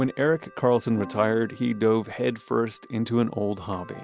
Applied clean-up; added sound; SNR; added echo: none; none; none; none.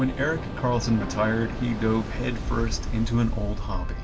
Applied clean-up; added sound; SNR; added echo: none; Waves, surf; 3 dB; reverberation time 0.2 s.